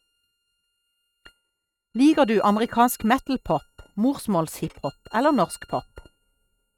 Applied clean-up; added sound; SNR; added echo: neural mask model RNNoise.